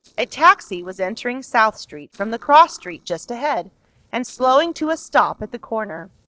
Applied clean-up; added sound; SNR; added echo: neural separator model SepFormer DNS4.